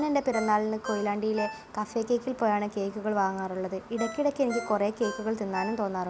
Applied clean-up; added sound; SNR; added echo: none; Ringtone; 13 dB; none.